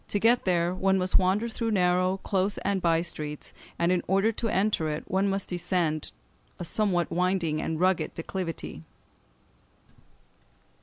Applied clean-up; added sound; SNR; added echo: none; none; none; none.